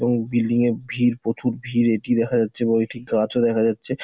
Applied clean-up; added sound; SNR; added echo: none; none; none; none.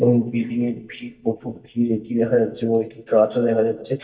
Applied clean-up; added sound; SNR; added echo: neural mask model DeepFilterNet 3.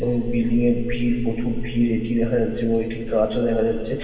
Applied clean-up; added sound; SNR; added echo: none; Telephone; 7 dB; reverberation time 2.7 s.